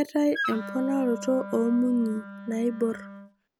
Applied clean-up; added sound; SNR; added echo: none; Wind instrument, woodwind instrument; 10 dB; none.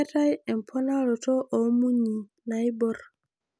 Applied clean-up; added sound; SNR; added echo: none; none; none; none.